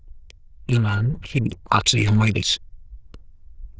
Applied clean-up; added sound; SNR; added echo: neural diffusion model UNIVERSE++.